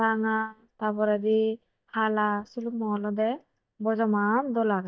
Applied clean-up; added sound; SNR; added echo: neural mask model DeepFilterNet 3.